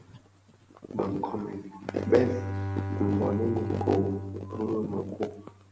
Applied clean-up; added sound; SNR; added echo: none; Bowed string instrument; 7 dB; none.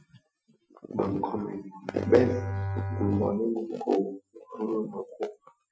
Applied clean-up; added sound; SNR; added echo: classical method Wiener filter.